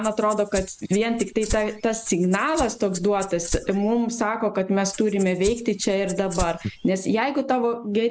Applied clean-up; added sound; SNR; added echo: none; Rattle (instrument); 12 dB; none.